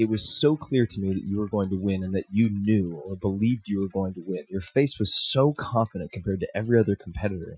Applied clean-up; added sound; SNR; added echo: classical method Wiener filter.